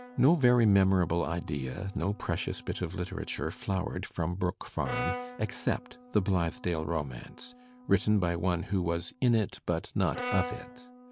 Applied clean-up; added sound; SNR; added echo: none; Brass instrument; 14 dB; none.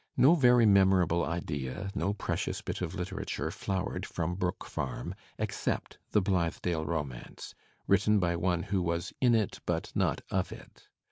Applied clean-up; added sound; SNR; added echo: none; none; none; none.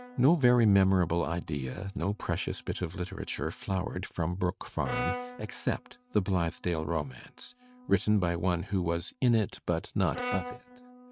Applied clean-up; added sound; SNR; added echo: neural mask model RNNoise.